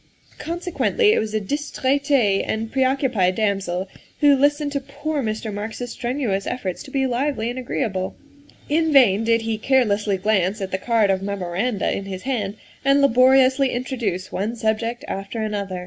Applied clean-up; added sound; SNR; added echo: none; none; none; none.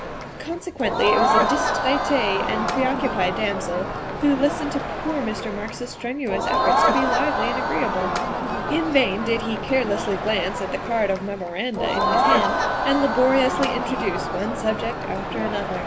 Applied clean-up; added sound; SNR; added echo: none; Crowd; -1 dB; none.